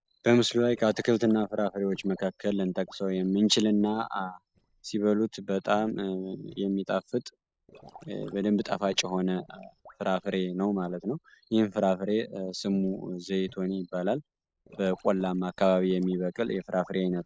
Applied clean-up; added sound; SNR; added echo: neural separator model SepFormer DNS4.